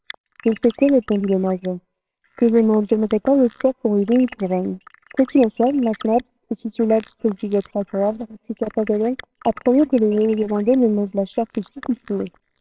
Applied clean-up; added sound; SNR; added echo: neural separator model SepFormer WHAMR!.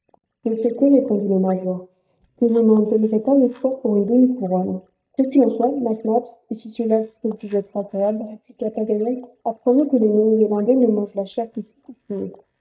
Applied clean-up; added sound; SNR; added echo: neural mask model DeepFilterNet 3.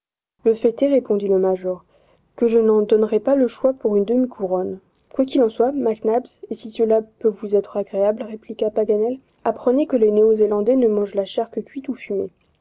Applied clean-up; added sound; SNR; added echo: none; none; none; none.